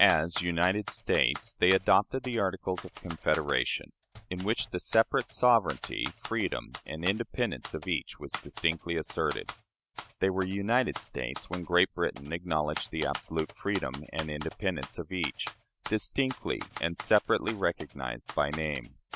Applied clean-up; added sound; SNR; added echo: none; Typewriter; 15 dB; none.